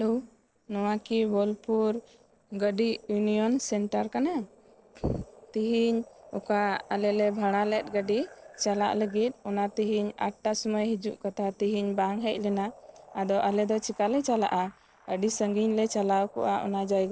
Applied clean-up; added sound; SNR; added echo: neural separator model SepFormer DNS4.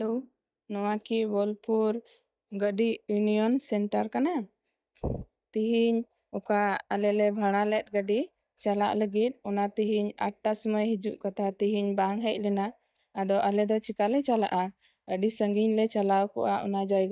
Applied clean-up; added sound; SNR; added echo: neural mask model DeepFilterNet 3.